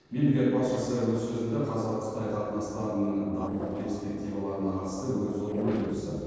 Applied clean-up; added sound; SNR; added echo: neural separator model SepFormer DNS4.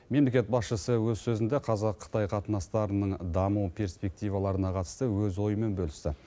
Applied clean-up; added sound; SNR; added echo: none; none; none; none.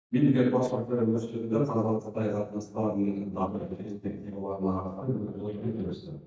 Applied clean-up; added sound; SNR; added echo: neural mask model DeepFilterNet 3.